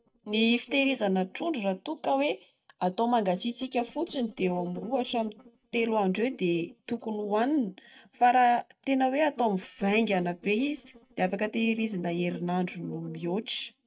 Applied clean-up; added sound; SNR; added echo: neural mask model DeepFilterNet 3.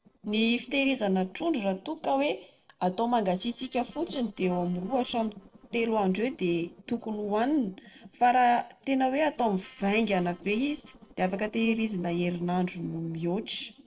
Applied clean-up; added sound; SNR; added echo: neural separator model SepFormer DNS4.